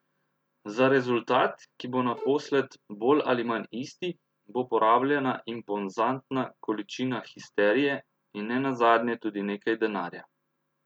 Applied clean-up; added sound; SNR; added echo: none; Bowed string instrument; 15 dB; none.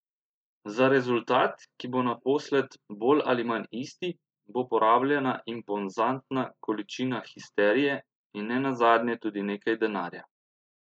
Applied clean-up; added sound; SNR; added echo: neural mask model Resemble Enhance denoiser.